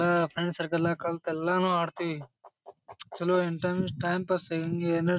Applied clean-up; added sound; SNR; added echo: neural mask model RNNoise.